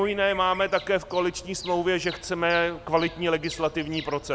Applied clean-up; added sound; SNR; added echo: none; Bird vocalization, bird call, bird song; 17 dB; none.